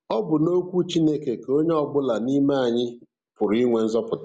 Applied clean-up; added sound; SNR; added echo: none; none; none; none.